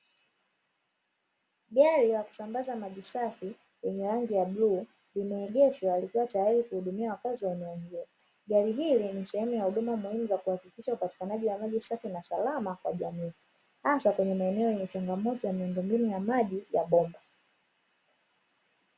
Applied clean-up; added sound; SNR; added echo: none; none; none; none.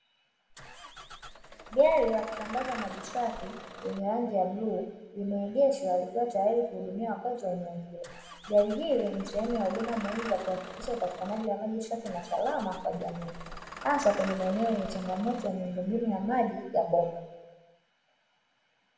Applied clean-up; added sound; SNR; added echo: none; Engine starting / Bus; 12 dB; reverberation time 1.1 s.